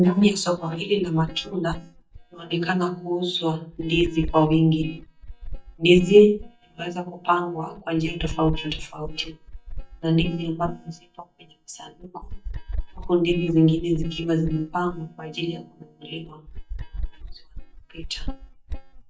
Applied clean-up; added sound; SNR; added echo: neural mask model DeepFilterNet 3.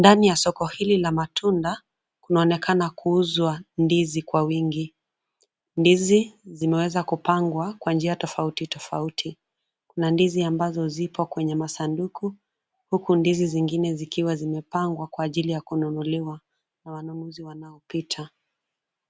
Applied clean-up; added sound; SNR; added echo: none; none; none; none.